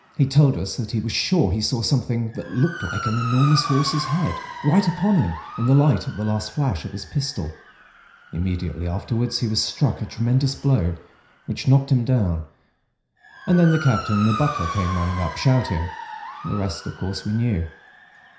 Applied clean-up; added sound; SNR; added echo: none; Motor vehicle (road) / Siren; 13 dB; reverberation time 0.5 s.